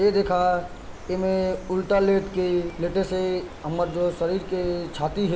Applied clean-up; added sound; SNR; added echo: none; Bird; 14 dB; reverberation time 0.4 s.